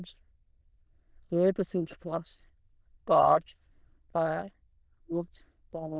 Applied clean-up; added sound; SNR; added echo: neural diffusion model UNIVERSE++.